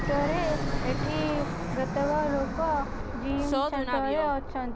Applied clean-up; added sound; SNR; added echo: none; Fixed-wing aircraft, airplane; 1 dB; none.